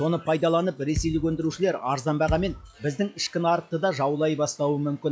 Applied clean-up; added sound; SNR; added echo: classical method log-MMSE.